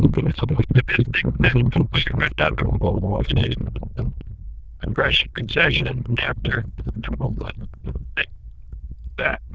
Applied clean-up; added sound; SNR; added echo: neural diffusion model UNIVERSE++.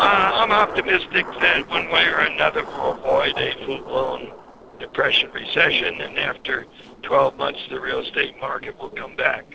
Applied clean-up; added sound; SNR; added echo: neural separator model SepFormer DNS4.